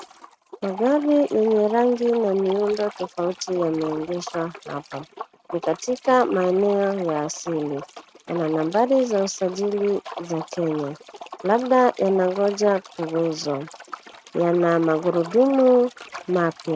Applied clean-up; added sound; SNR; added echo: neural mask model RNNoise.